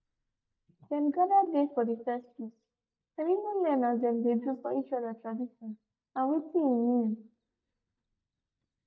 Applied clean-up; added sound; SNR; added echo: neural mask model DeepFilterNet 3.